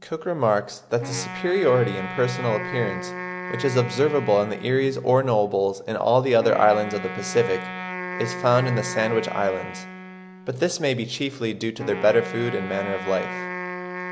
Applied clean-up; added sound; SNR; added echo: none; Wind instrument, woodwind instrument; 11 dB; none.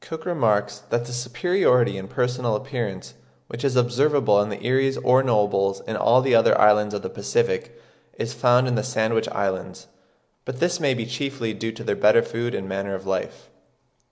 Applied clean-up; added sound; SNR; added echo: none; none; none; none.